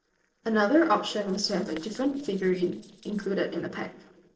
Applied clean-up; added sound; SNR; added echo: neural separator model SepFormer DNS4.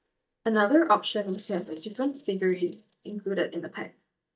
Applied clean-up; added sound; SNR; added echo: neural mask model DeepFilterNet 3.